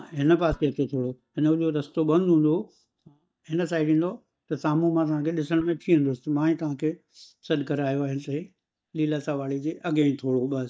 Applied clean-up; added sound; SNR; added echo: neural mask model DeepFilterNet 3.